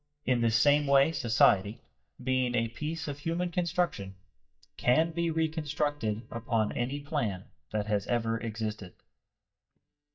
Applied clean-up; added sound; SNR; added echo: neural mask model DeepFilterNet 3.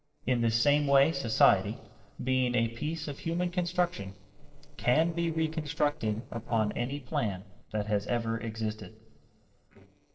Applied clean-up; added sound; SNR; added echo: neural separator model SepFormer DNS4.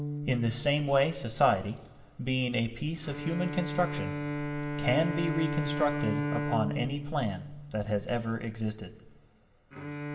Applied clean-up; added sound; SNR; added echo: none; Bowed string instrument; 5 dB; reverberation time 0.9 s.